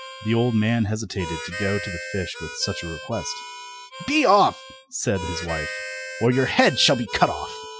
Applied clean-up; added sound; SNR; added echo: classical method Wiener filter.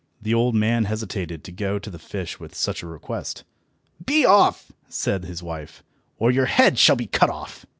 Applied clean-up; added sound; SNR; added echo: none; none; none; none.